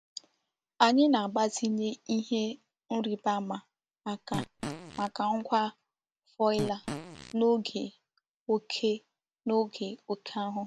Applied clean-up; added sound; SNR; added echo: none; Fart; 10 dB; none.